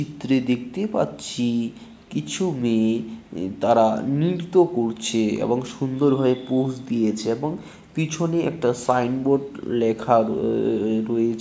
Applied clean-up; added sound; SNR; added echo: none; none; none; none.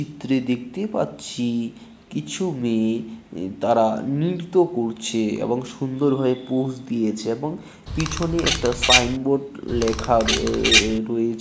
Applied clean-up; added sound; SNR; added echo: none; Bird vocalization, bird call, bird song; -1 dB; none.